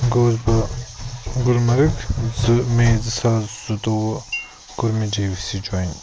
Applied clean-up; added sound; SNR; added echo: none; Chink, clink; 15 dB; none.